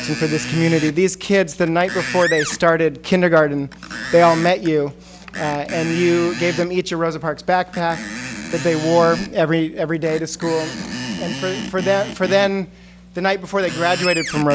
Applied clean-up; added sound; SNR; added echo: none; Screech; 11 dB; none.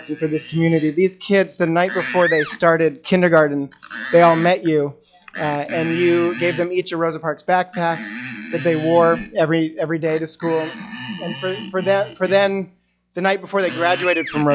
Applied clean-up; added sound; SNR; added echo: classical method log-MMSE.